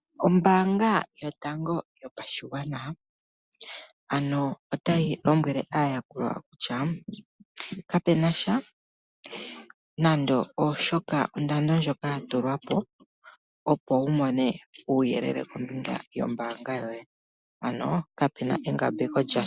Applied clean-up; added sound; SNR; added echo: none; none; none; none.